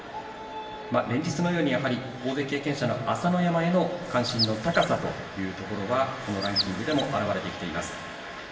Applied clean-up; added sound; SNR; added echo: none; Chirp, tweet; 7 dB; reverberation time 1.1 s.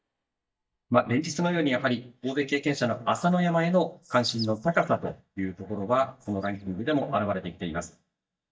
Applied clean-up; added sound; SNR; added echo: neural mask model DeepFilterNet 3.